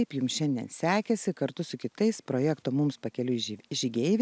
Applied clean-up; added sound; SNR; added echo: none; none; none; none.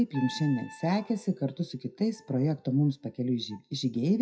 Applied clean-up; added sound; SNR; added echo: classical method WPE with log-MMSE.